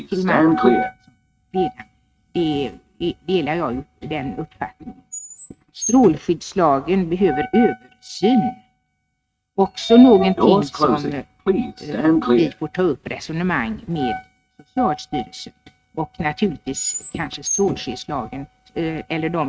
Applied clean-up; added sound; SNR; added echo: neural mask model RNNoise.